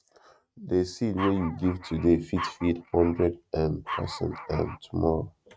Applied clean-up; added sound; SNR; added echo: neural mask model RNNoise.